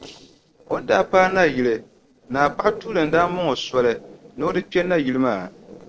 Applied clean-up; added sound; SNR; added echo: neural separator model SepFormer DNS4.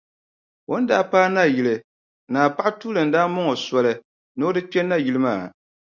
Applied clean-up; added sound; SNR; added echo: none; none; none; none.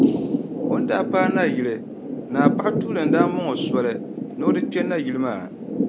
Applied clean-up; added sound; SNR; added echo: none; Thunder / Rain; -2 dB; none.